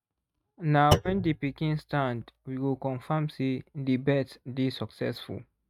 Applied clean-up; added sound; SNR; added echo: neural mask model RNNoise.